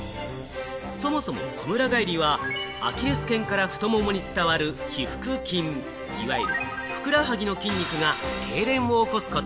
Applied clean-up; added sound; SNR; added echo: none; Bowed string instrument; 19 dB; none.